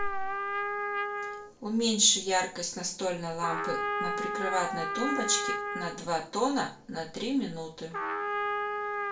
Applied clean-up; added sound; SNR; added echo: none; Trumpet; 3 dB; reverberation time 0.3 s.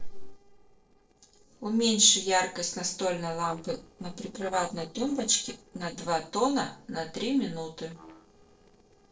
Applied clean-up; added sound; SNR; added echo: neural separator model SepFormer DNS4.